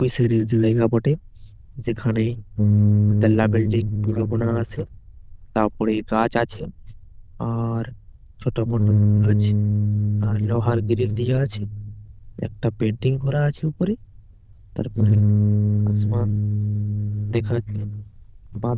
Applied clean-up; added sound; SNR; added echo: neural diffusion model UNIVERSE++.